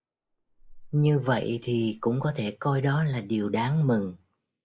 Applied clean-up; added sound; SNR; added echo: neural mask model Resemble Enhance denoiser.